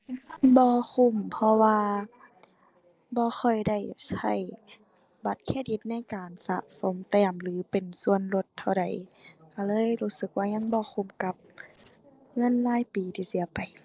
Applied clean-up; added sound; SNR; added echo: neural separator model SepFormer DNS4.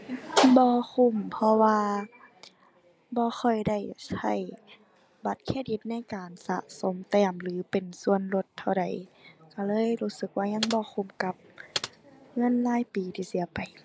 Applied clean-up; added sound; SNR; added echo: none; Computer keyboard; 11 dB; none.